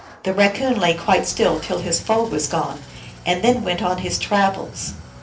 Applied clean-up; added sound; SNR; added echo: none; Idling / Engine starting; 20 dB; reverberation time 0.3 s.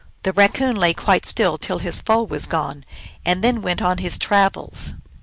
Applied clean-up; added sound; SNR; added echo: none; none; none; none.